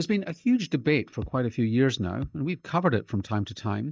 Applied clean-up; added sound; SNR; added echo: neural mask model DeepFilterNet 3.